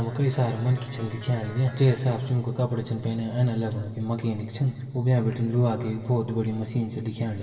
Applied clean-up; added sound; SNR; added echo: none; Guitar; 20 dB; reverberation time 2.8 s.